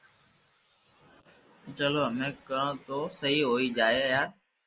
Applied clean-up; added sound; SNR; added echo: neural mask model Resemble Enhance denoiser.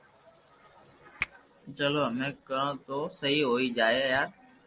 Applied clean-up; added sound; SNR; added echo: neural separator model SepFormer DNS4.